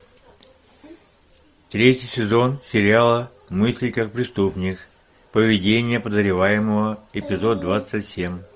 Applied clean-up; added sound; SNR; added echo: none; none; none; none.